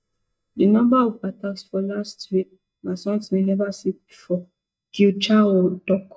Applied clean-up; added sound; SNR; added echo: neural mask model DeepFilterNet 3.